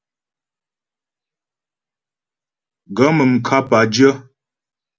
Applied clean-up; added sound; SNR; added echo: none; none; none; none.